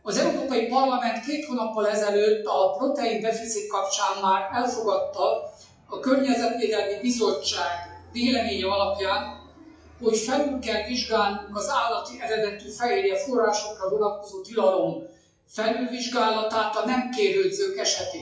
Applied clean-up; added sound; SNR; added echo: classical method WPE with log-MMSE.